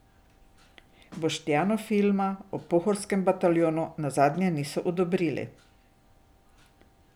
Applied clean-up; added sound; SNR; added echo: none; none; none; none.